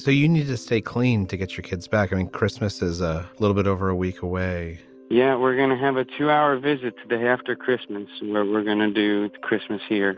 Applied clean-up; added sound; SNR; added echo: none; none; none; none.